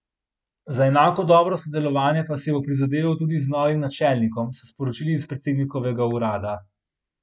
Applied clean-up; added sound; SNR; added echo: none; none; none; none.